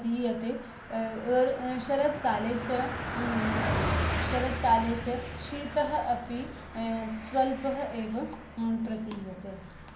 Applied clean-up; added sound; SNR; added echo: none; Car passing by; 5 dB; reverberation time 0.6 s.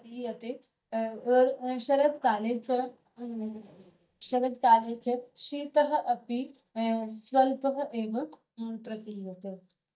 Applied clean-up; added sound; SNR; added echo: neural mask model DeepFilterNet 3.